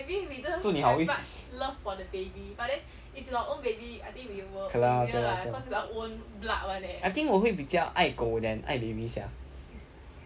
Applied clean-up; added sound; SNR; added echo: none; none; none; none.